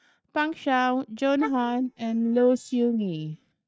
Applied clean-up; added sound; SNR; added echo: neural mask model DeepFilterNet 3.